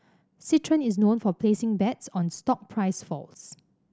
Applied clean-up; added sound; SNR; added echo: none; none; none; none.